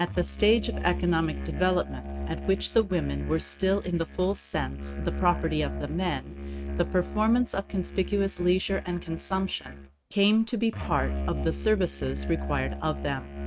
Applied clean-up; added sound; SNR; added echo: neural mask model RNNoise.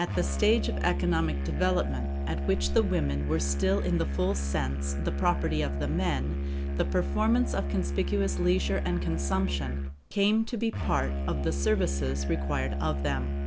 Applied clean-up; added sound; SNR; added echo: none; Musical instrument; 0 dB; none.